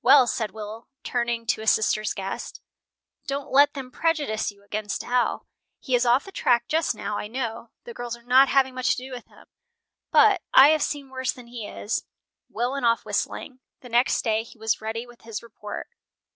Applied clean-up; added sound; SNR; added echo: none; none; none; none.